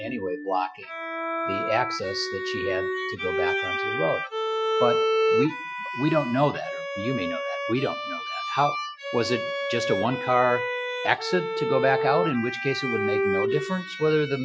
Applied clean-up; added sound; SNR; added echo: classical method Wiener filter.